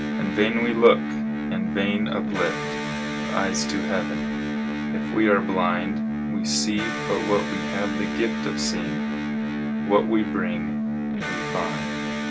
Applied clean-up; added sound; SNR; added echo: none; Electric guitar; 0 dB; none.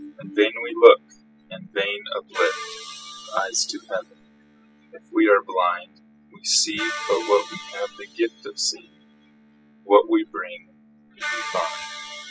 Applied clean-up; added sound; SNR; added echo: classical method spectral subtraction.